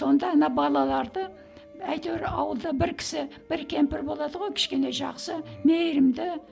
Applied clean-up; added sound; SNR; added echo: none; none; none; none.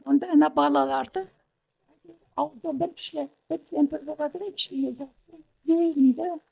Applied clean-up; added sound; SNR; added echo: neural mask model DeepFilterNet 3.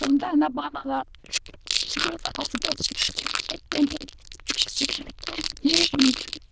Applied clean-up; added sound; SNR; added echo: neural diffusion model UNIVERSE++.